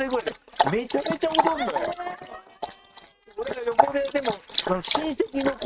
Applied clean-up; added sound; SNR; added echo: neural mask model RNNoise.